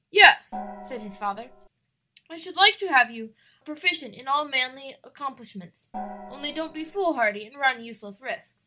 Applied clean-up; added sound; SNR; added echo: none; Gong; 14 dB; none.